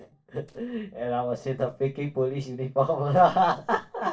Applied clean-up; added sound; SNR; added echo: neural separator model SepFormer DNS4.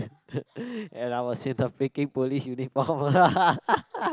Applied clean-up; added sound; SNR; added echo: none; none; none; none.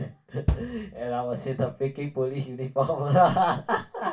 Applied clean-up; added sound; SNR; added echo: none; Bass drum; 8 dB; reverberation time 0.2 s.